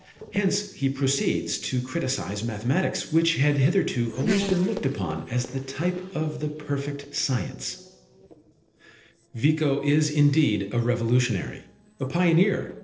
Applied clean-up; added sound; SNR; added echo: neural separator model SepFormer DNS4.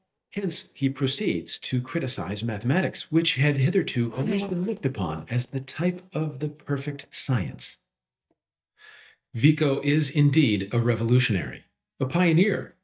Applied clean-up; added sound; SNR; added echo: neural mask model DeepFilterNet 3.